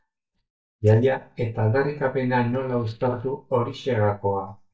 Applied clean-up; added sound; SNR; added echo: neural mask model DeepFilterNet 3.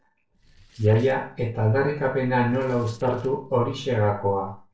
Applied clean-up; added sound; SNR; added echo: neural separator model SepFormer DNS4.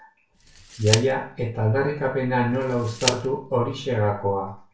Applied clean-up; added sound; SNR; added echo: none; Tick; 10 dB; reverberation time 0.3 s.